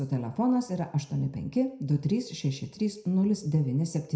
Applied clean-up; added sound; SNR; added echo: none; none; none; reverberation time 0.5 s.